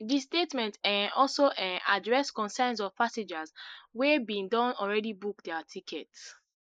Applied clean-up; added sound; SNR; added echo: neural mask model Resemble Enhance denoiser.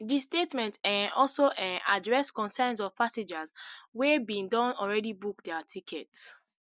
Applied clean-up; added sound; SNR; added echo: none; none; none; none.